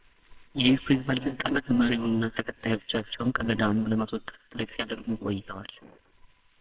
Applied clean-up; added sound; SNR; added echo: neural separator model SepFormer WHAMR!.